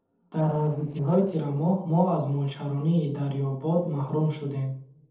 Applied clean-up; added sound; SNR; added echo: neural separator model SepFormer DNS4.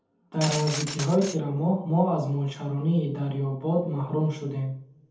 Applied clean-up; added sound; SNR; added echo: none; Glass; 11 dB; reverberation time 0.6 s.